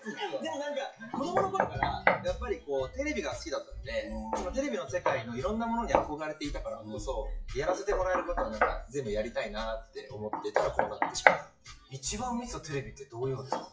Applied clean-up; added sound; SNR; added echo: classical method WPE with log-MMSE.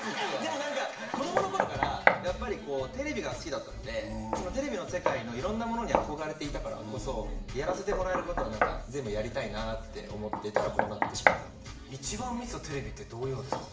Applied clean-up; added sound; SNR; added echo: none; Knock; 1 dB; reverberation time 0.7 s.